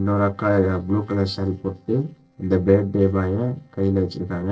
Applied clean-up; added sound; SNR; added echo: neural separator model SepFormer DNS4.